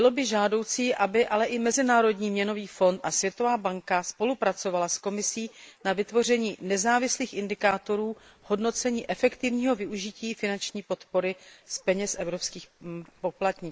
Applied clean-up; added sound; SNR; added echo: neural mask model Resemble Enhance denoiser.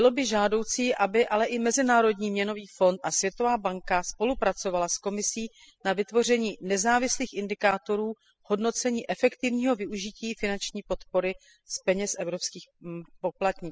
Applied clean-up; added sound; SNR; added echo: classical method spectral subtraction.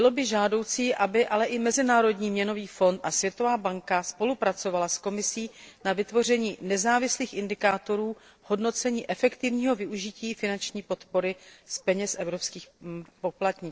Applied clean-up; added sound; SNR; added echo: neural separator model SepFormer DNS4.